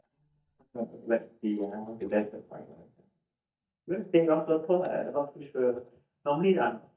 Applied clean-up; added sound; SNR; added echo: neural mask model DeepFilterNet 3.